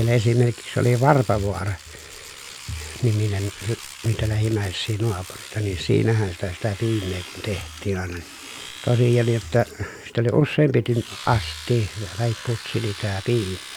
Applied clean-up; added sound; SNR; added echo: none; Domestic sounds, home sounds; 17 dB; none.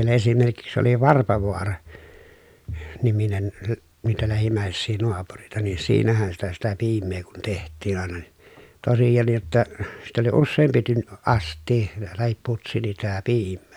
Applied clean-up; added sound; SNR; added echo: none; none; none; none.